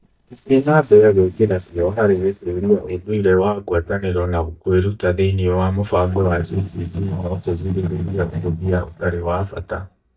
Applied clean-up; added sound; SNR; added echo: neural mask model DeepFilterNet 3.